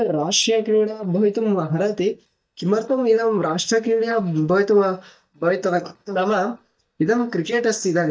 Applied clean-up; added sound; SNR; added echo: neural mask model DeepFilterNet 3.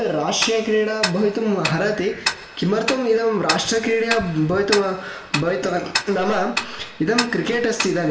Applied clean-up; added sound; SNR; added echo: none; Tick-tock; 8 dB; reverberation time 1.2 s.